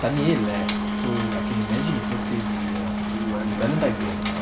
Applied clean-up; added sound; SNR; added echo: none; Wind instrument, woodwind instrument + Rain; -1 dB; none.